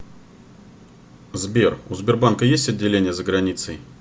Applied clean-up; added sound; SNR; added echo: none; none; none; none.